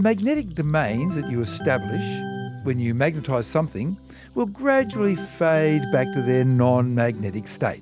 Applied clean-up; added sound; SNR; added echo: none; Organ; 13 dB; none.